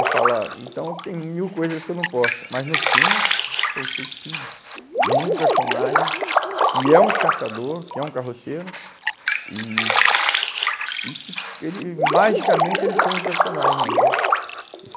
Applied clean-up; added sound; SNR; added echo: none; Drip; -5 dB; none.